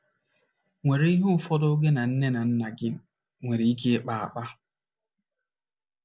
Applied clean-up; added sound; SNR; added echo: none; none; none; none.